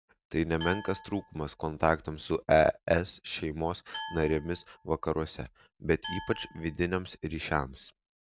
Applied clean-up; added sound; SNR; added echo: none; Glass; 16 dB; none.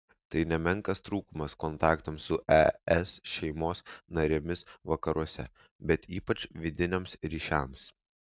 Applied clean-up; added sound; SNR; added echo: none; none; none; none.